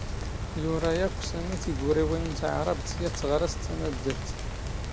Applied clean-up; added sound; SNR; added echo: none; Rain; 2 dB; none.